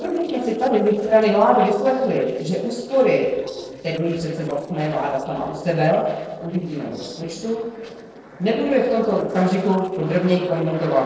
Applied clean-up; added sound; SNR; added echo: neural separator model SepFormer DNS4.